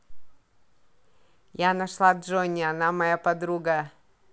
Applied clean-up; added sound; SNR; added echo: none; none; none; none.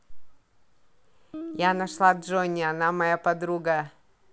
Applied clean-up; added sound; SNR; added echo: none; Guitar; 14 dB; none.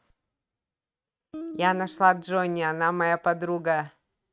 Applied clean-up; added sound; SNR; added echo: neural mask model RNNoise.